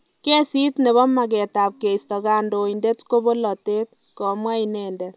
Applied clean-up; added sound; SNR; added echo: none; none; none; none.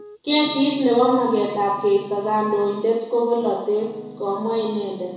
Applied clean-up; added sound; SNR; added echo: none; Piano; 19 dB; reverberation time 1.0 s.